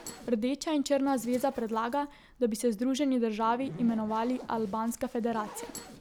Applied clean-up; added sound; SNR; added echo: none; Zipper (clothing); 18 dB; none.